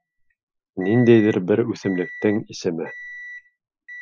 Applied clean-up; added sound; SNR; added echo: classical method Wiener filter.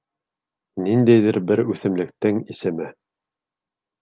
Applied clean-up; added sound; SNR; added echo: none; none; none; none.